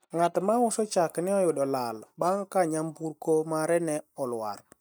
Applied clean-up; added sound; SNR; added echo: neural mask model DeepFilterNet 3.